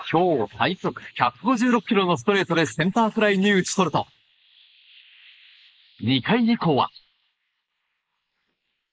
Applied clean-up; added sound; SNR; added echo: neural mask model Resemble Enhance denoiser.